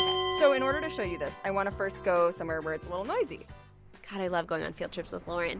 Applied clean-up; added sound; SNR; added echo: none; Glass; 3 dB; none.